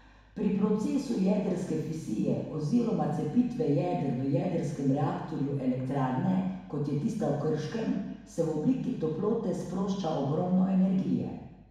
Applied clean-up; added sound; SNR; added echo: none; none; none; reverberation time 1.1 s.